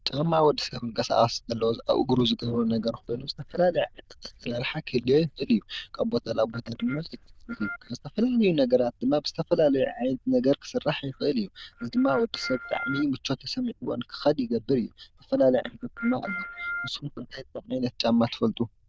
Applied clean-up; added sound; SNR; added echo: neural diffusion model UNIVERSE++.